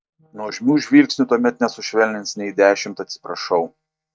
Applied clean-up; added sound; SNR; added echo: neural mask model DeepFilterNet 3.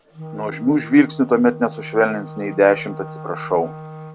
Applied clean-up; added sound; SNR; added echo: none; Wind instrument, woodwind instrument; 15 dB; none.